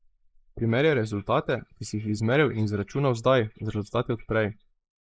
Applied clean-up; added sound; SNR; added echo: neural mask model Resemble Enhance denoiser.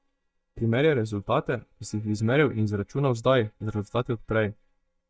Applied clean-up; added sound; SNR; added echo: neural mask model DeepFilterNet 3.